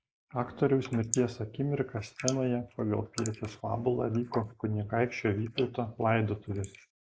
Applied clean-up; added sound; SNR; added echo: neural mask model Resemble Enhance denoiser.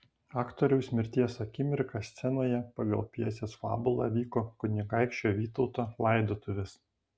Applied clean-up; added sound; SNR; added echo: none; none; none; none.